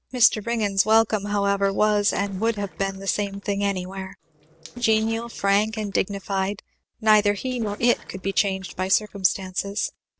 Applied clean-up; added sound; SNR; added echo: neural separator model SepFormer DNS4.